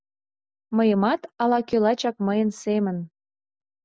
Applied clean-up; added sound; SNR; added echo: none; none; none; none.